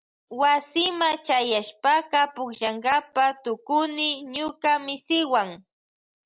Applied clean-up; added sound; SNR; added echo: none; none; none; none.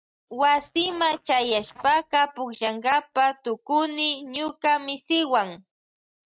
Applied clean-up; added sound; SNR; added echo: neural mask model RNNoise.